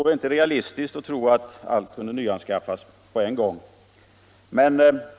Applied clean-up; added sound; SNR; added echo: none; none; none; none.